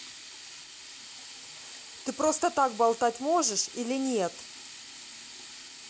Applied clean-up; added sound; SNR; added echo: none; Sink (filling or washing); 14 dB; none.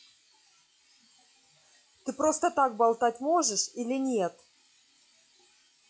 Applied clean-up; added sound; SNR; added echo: classical method log-MMSE.